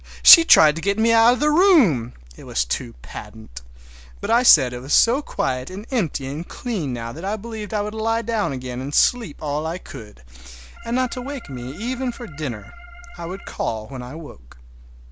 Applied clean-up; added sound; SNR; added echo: none; Organ; 19 dB; none.